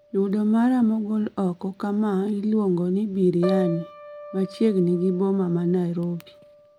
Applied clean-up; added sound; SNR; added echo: none; Piano; 16 dB; none.